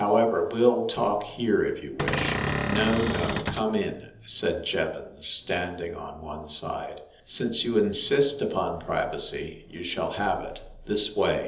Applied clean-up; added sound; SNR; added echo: none; Cupboard open or close / Door; 1 dB; reverberation time 1.2 s.